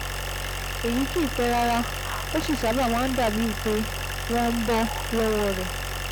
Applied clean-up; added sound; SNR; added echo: none; Idling; 3 dB; none.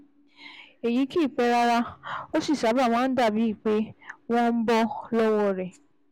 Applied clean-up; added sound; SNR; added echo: none; none; none; none.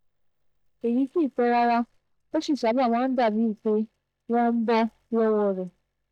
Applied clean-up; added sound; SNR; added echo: neural mask model DeepFilterNet 3.